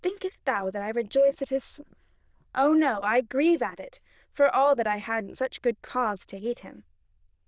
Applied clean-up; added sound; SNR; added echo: neural diffusion model UNIVERSE++.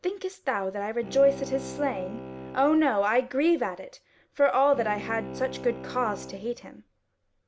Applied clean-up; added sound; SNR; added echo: none; Bowed string instrument; 14 dB; none.